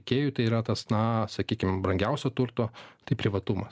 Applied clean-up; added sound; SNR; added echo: none; none; none; none.